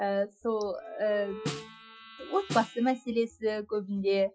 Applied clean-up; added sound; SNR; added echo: classical method Wiener filter.